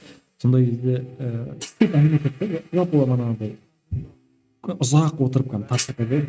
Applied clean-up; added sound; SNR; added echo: neural mask model RNNoise.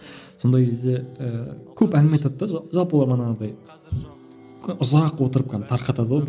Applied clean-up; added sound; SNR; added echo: none; none; none; none.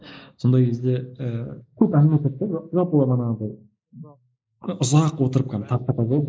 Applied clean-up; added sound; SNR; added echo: neural mask model Resemble Enhance denoiser.